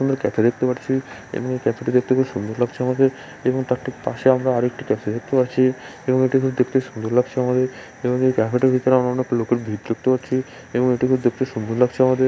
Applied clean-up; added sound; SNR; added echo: none; none; none; none.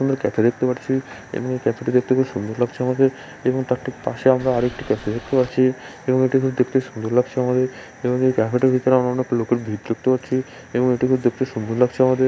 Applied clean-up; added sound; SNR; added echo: none; Boat, Water vehicle; 19 dB; none.